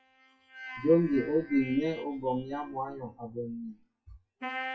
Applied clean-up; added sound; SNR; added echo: classical method WPE with log-MMSE.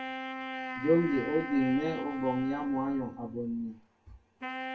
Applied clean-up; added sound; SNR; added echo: none; Wind instrument, woodwind instrument; 8 dB; reverberation time 0.2 s.